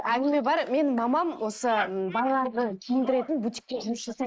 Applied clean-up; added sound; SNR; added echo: neural mask model Resemble Enhance denoiser.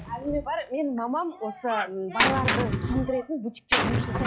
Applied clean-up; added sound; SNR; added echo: classical method log-MMSE.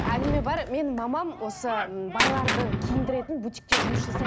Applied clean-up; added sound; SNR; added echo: none; Gunshot, gunfire; -1 dB; none.